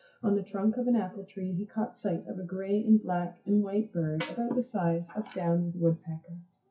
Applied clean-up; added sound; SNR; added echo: classical method WPE with log-MMSE.